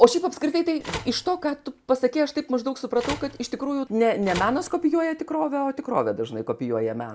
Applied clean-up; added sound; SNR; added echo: none; Telephone; 14 dB; none.